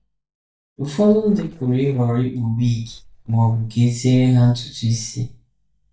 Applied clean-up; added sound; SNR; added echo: neural mask model DeepFilterNet 3.